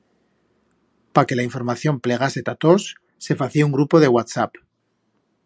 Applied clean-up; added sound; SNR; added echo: none; none; none; none.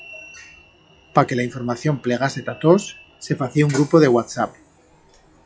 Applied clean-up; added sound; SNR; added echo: classical method log-MMSE.